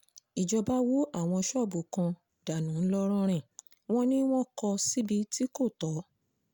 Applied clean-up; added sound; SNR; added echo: none; none; none; none.